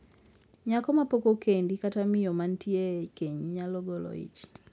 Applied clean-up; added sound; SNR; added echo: none; none; none; none.